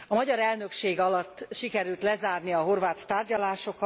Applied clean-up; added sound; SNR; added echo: none; none; none; none.